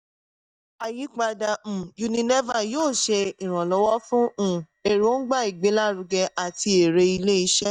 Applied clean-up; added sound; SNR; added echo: neural mask model DeepFilterNet 3.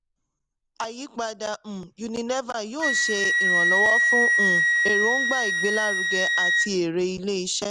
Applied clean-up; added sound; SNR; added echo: none; Wind instrument, woodwind instrument; -4 dB; none.